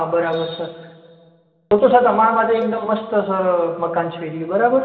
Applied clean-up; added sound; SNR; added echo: none; Cowbell; 17 dB; reverberation time 2.0 s.